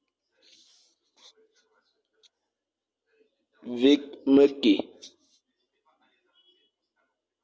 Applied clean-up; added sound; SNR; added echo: none; none; none; none.